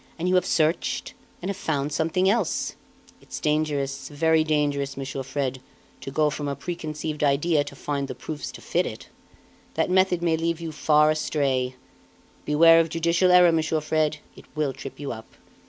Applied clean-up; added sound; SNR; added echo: none; none; none; none.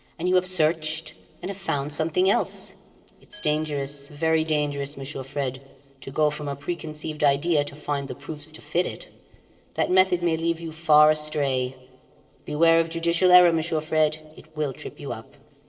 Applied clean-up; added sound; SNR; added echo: neural separator model SepFormer DNS4.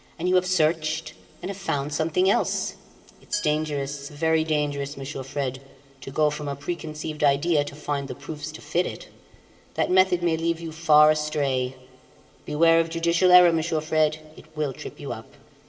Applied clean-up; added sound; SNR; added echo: none; Glass; 17 dB; reverberation time 2.5 s.